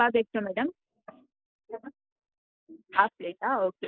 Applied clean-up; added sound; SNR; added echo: neural mask model Resemble Enhance denoiser.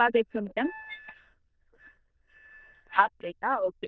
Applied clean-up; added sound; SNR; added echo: neural diffusion model UNIVERSE++.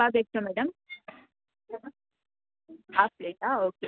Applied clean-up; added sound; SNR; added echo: none; none; none; none.